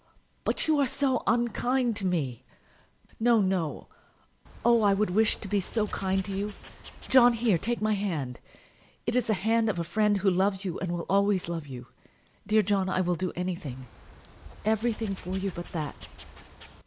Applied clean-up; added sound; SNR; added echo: none; Wild animals; 17 dB; none.